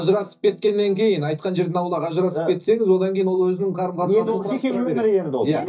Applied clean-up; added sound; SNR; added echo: neural mask model DeepFilterNet 3.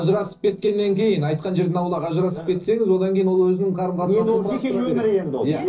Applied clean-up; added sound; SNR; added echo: neural separator model SepFormer DNS4.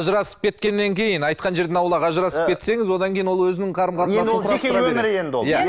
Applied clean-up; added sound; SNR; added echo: none; none; none; none.